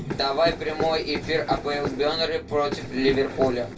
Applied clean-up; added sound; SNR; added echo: none; Run; 8 dB; reverberation time 0.2 s.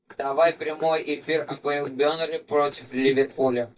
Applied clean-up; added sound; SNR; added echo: neural mask model DeepFilterNet 3.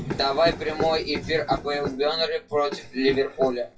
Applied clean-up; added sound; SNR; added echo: classical method WPE with log-MMSE.